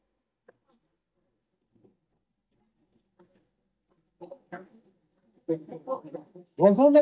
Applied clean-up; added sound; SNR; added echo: neural mask model DeepFilterNet 3.